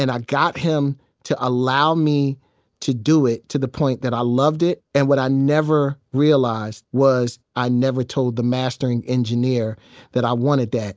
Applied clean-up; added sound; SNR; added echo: none; none; none; none.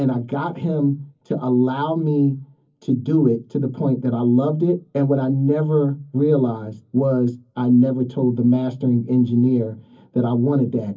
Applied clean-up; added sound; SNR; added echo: none; none; none; reverberation time 0.3 s.